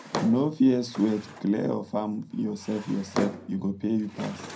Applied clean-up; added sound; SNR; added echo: none; Drawer open or close; 11 dB; reverberation time 0.2 s.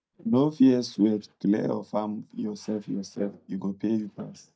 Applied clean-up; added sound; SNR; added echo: neural mask model DeepFilterNet 3.